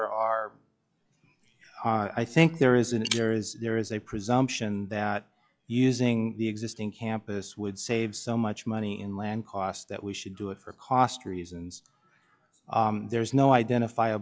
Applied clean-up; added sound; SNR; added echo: classical method log-MMSE.